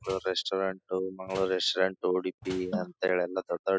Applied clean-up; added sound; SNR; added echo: classical method spectral subtraction.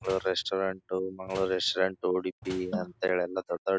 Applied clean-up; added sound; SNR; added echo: none; Slam; 19 dB; none.